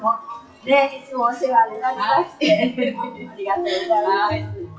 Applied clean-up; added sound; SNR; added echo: classical method WPE with log-MMSE.